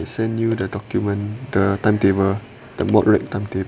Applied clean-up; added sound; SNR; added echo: none; none; none; none.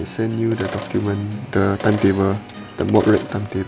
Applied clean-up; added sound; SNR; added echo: none; Sink (filling or washing) + Acoustic guitar; 13 dB; none.